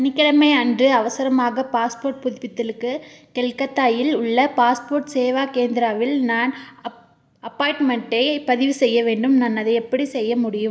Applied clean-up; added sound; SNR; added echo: none; none; none; none.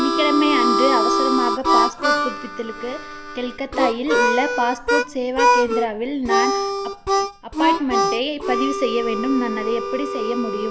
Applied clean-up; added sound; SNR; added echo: none; Harmonica; -3 dB; none.